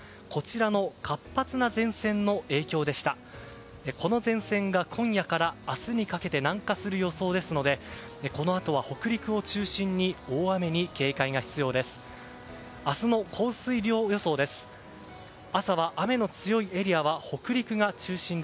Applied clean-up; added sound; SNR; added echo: none; none; none; none.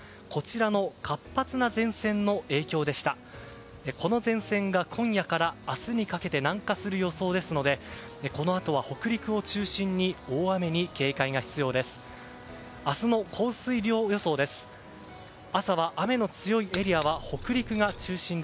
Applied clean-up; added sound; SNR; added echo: none; Keys jangling; 12 dB; none.